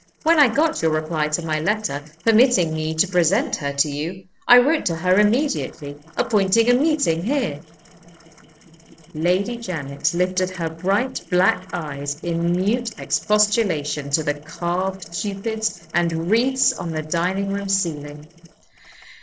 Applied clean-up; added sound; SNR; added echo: neural separator model SepFormer DNS4.